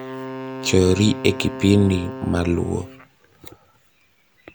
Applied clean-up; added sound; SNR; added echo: none; Wind instrument, woodwind instrument; 12 dB; none.